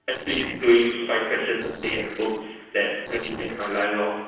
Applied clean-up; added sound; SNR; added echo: neural separator model SepFormer DNS4.